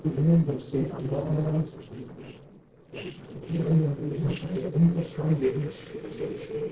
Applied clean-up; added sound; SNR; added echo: neural separator model SepFormer DNS4.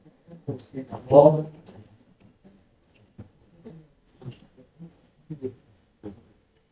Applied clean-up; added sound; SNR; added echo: neural mask model DeepFilterNet 3.